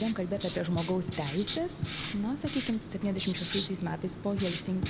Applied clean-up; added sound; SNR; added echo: none; Writing; -3 dB; none.